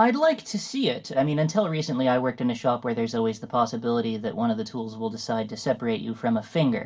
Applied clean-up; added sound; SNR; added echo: none; none; none; reverberation time 0.2 s.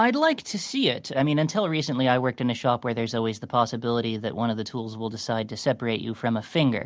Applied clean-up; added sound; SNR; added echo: none; none; none; none.